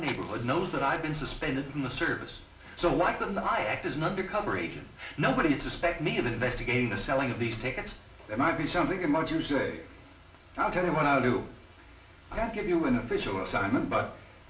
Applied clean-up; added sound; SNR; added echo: none; Fire; 15 dB; reverberation time 0.4 s.